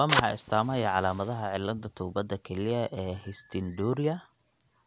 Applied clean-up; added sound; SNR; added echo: none; Fire; 6 dB; none.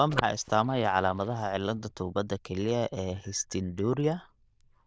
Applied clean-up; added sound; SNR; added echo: neural diffusion model UNIVERSE++.